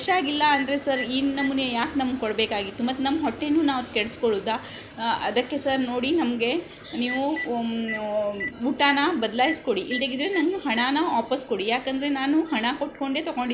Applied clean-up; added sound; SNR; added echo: none; Telephone; 15 dB; none.